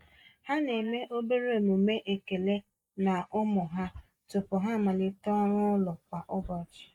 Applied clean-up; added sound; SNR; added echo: neural mask model Resemble Enhance denoiser.